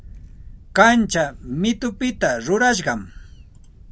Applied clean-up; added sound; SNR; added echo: none; Camera; 19 dB; none.